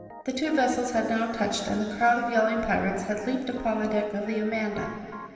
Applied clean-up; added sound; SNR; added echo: none; Organ; 15 dB; reverberation time 2.5 s.